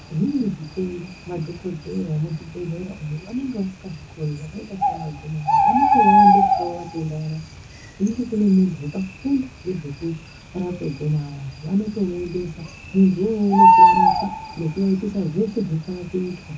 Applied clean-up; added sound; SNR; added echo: none; Bird; -2 dB; reverberation time 0.3 s.